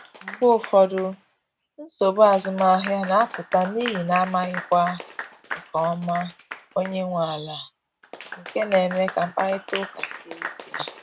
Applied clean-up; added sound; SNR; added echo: none; Applause / Clapping; 13 dB; none.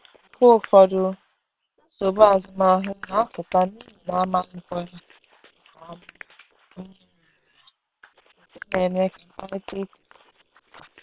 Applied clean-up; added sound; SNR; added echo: neural separator model SepFormer WHAM!.